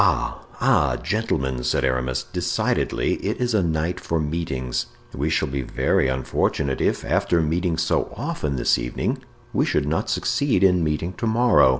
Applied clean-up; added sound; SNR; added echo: none; none; none; none.